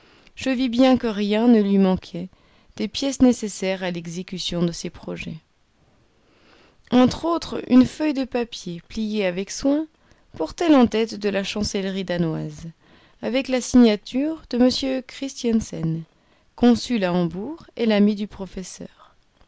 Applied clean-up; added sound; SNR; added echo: none; none; none; none.